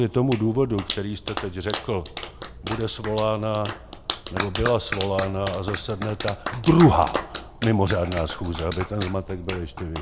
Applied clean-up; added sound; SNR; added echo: none; Clapping; 9 dB; none.